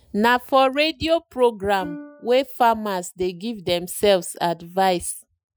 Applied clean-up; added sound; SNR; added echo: classical method Wiener filter.